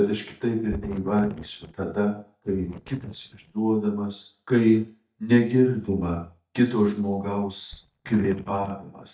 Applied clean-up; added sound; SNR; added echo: neural mask model DeepFilterNet 3.